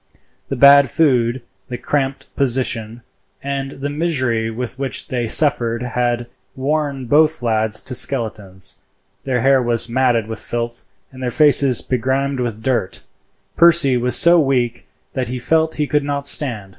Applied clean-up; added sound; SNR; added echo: none; none; none; none.